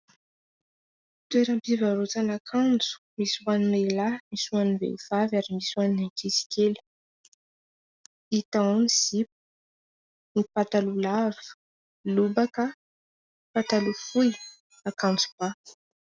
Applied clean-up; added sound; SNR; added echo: none; none; none; none.